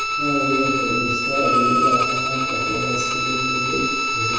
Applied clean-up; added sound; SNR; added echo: none; Bowed string instrument; -5 dB; reverberation time 1.1 s.